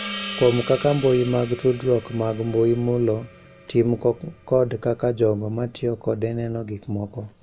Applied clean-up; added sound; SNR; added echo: none; Gong; 16 dB; none.